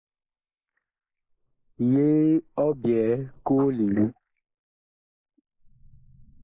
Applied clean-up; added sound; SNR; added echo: neural mask model Resemble Enhance denoiser.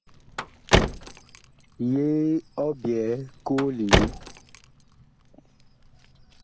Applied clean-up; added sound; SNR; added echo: none; Car; 0 dB; none.